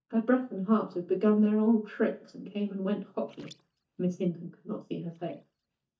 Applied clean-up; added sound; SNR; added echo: neural mask model DeepFilterNet 3.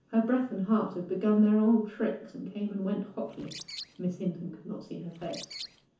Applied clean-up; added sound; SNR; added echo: none; Bird; 15 dB; reverberation time 0.9 s.